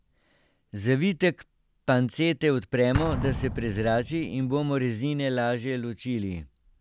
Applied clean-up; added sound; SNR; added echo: none; Explosion; 11 dB; none.